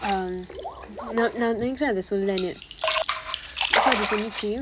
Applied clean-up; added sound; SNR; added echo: none; Splash, splatter; 0 dB; none.